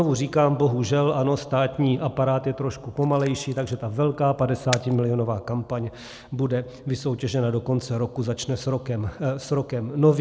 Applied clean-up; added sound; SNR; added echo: none; Camera; 17 dB; none.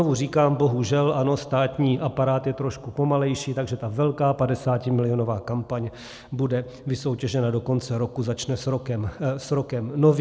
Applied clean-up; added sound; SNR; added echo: none; none; none; none.